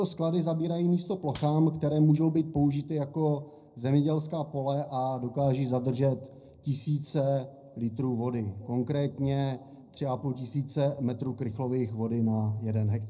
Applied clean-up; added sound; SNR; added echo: neural separator model SepFormer DNS4.